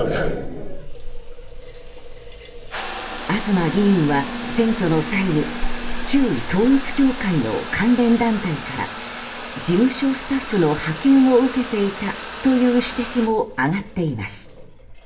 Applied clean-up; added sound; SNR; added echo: none; Trickle, dribble / Bathtub (filling or washing) / Water tap, faucet; 8 dB; reverberation time 0.7 s.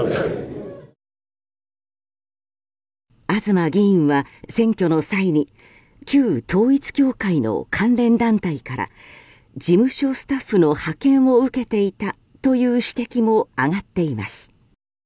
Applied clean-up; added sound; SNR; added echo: none; none; none; none.